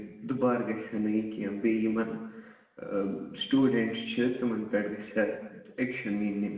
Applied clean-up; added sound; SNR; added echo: none; none; none; reverberation time 1.0 s.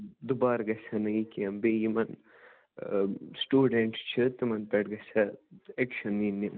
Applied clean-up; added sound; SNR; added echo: none; none; none; none.